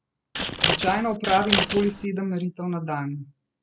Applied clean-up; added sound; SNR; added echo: none; Scissors; 0 dB; none.